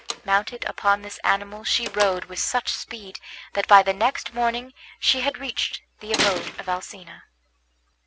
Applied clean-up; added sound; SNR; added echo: none; Slam; 11 dB; none.